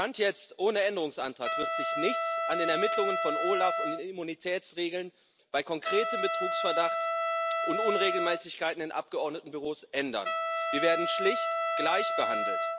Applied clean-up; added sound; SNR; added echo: none; Trumpet; 0 dB; none.